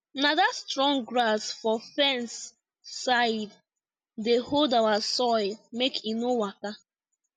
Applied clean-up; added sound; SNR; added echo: none; none; none; none.